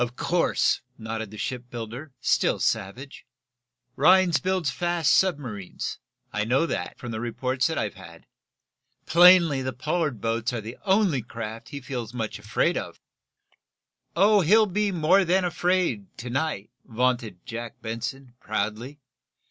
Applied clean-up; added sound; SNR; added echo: none; none; none; none.